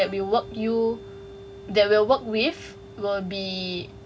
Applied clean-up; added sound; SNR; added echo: none; Organ; 19 dB; none.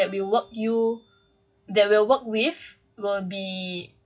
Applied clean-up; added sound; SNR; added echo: classical method log-MMSE.